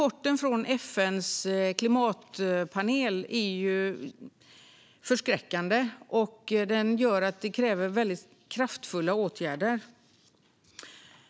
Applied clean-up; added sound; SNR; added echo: none; none; none; none.